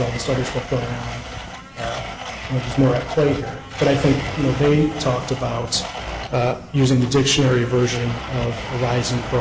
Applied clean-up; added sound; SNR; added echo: none; Domestic sounds, home sounds; 11 dB; none.